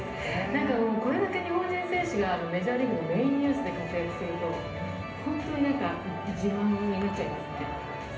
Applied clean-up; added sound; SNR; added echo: none; none; none; reverberation time 0.8 s.